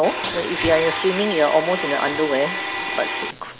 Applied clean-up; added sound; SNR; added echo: none; Domestic sounds, home sounds; 5 dB; none.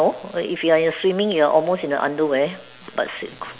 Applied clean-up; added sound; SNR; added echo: none; none; none; none.